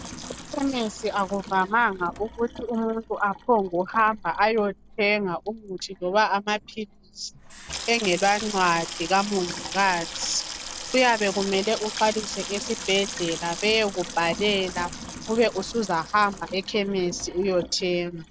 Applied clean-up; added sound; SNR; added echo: none; Sink (filling or washing) / Water tap, faucet; 12 dB; none.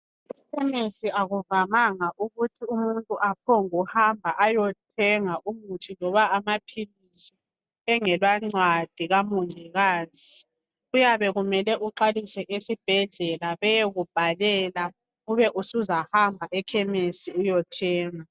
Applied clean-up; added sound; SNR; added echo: none; none; none; none.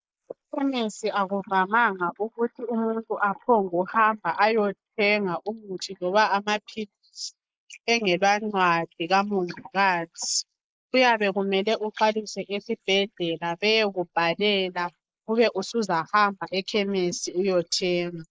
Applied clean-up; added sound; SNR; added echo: neural mask model Resemble Enhance denoiser.